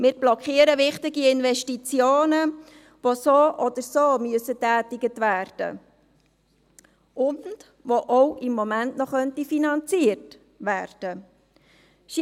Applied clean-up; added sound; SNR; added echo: none; none; none; none.